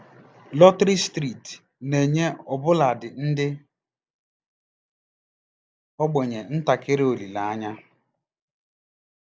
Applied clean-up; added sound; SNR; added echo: none; none; none; none.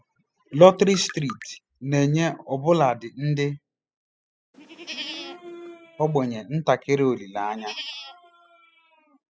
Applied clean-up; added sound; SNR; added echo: classical method spectral subtraction.